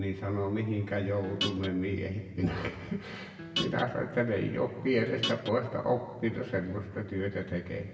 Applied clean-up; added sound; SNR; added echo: none; Guitar; 4 dB; reverberation time 1.5 s.